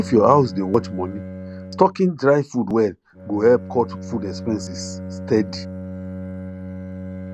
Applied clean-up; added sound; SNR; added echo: none; Bowed string instrument; 11 dB; none.